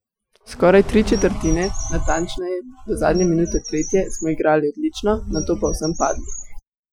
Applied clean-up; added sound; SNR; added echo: classical method Wiener filter.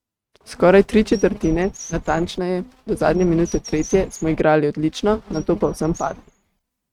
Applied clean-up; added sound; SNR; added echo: neural mask model RNNoise.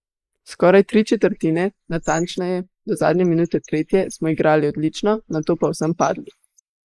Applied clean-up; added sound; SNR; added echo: neural mask model Resemble Enhance denoiser.